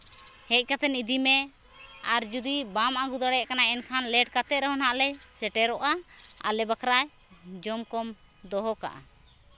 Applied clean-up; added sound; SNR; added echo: none; none; none; none.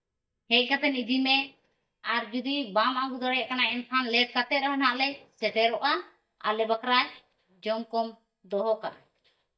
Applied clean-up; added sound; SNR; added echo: neural mask model DeepFilterNet 3.